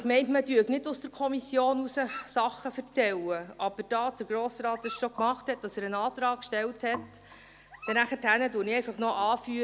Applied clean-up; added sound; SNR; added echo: none; Dog; 18 dB; none.